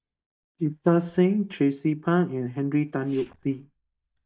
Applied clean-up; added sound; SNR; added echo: neural mask model DeepFilterNet 3.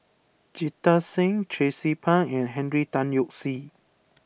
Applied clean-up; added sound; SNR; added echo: none; none; none; none.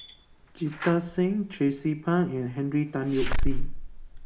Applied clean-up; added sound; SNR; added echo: none; Slam / Alarm; 1 dB; reverberation time 0.4 s.